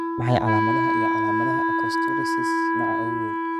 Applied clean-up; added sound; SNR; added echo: neural mask model RNNoise.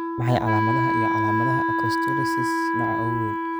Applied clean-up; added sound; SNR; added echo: none; Wind instrument, woodwind instrument; -5 dB; none.